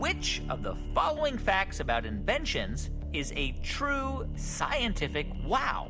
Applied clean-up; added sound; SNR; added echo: none; none; none; none.